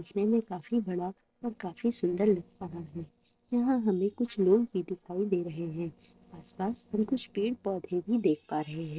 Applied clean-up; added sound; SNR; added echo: neural separator model SepFormer DNS4.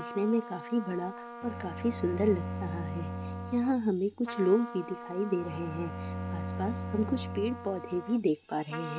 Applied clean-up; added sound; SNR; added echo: none; Trumpet + Bowed string instrument; 7 dB; none.